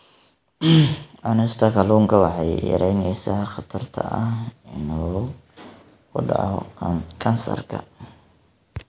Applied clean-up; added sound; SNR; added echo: none; none; none; none.